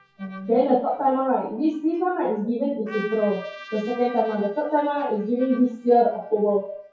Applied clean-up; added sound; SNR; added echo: classical method WPE with log-MMSE.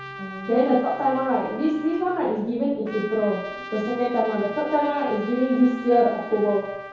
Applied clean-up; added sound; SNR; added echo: none; Trumpet; 15 dB; reverberation time 1.8 s.